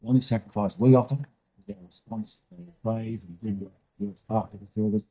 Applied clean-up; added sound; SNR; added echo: neural mask model DeepFilterNet 3.